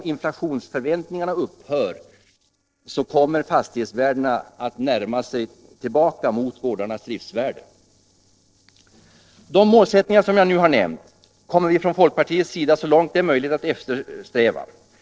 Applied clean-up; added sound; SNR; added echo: neural separator model SepFormer DNS4.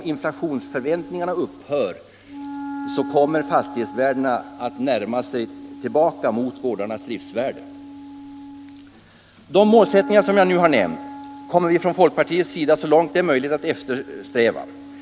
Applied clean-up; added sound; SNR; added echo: none; Wind instrument, woodwind instrument; 14 dB; none.